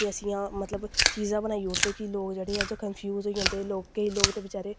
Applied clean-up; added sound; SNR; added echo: none; Chewing, mastication; 1 dB; none.